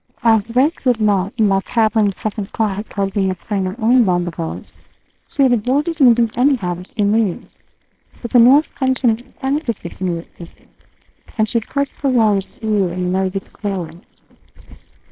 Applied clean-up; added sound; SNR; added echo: neural separator model SepFormer WHAMR!.